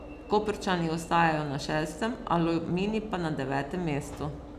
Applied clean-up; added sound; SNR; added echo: none; Alarm / Engine / Train; 13 dB; none.